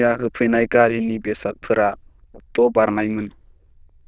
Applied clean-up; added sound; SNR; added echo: neural diffusion model UNIVERSE++.